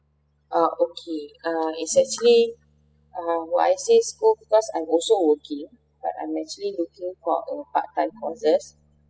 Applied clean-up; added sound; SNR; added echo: classical method spectral subtraction.